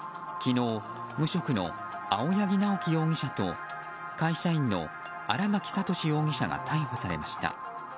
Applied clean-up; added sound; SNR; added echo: none; none; none; none.